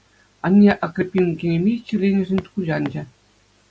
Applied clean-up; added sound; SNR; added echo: none; Walk, footsteps; 17 dB; none.